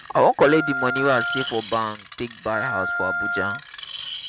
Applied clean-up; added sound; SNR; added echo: none; Wind instrument, woodwind instrument + Screech; 4 dB; none.